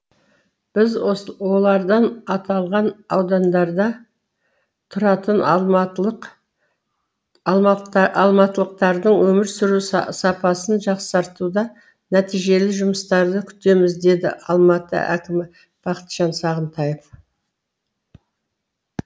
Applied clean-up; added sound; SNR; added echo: none; none; none; none.